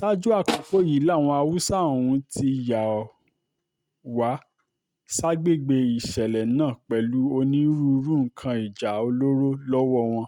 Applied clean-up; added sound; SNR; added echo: neural mask model RNNoise.